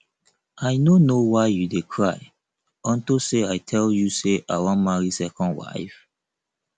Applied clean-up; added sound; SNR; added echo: none; none; none; none.